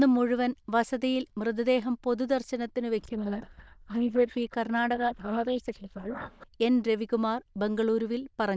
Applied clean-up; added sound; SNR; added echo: neural diffusion model UNIVERSE++.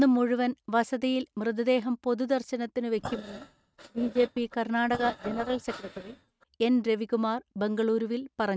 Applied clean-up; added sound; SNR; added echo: neural mask model RNNoise.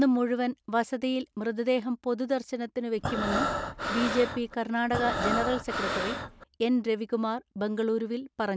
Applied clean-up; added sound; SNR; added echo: none; Breathing; 2 dB; none.